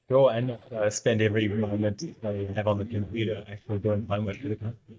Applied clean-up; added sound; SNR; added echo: neural mask model DeepFilterNet 3.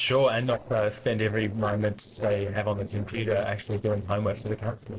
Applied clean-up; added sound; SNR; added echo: neural separator model SepFormer DNS4.